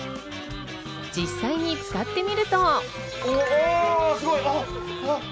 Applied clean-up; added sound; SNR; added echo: none; Wind instrument, woodwind instrument; 11 dB; none.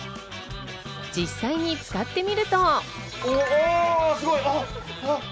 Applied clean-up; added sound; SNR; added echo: none; none; none; none.